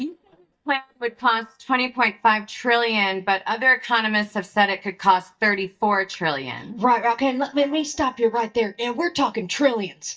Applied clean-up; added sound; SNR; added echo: neural mask model DeepFilterNet 3.